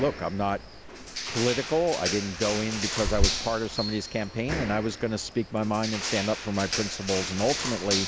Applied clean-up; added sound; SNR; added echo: none; Crushing + Bird; 3 dB; none.